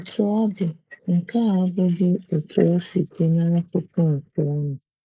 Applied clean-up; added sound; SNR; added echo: neural mask model Resemble Enhance denoiser.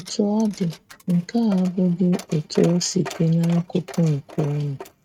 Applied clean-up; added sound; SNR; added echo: neural mask model RNNoise.